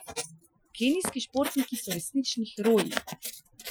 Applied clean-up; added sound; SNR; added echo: classical method Wiener filter.